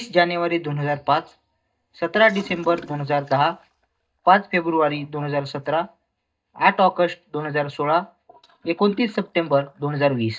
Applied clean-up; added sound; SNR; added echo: neural mask model DeepFilterNet 3.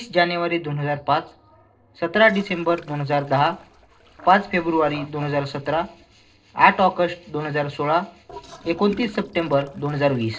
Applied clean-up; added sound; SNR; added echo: neural separator model SepFormer DNS4.